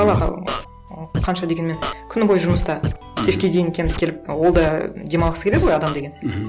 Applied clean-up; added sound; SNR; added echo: none; Scratching (performance technique); 6 dB; none.